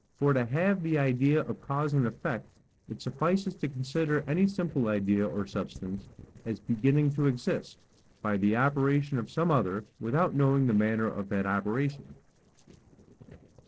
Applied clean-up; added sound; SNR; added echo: neural separator model SepFormer DNS4.